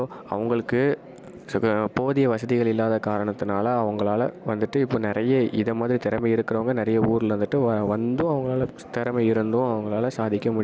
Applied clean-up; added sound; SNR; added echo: none; none; none; none.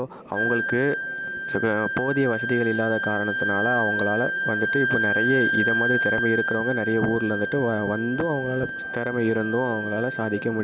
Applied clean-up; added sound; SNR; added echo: none; Wind instrument, woodwind instrument; 2 dB; none.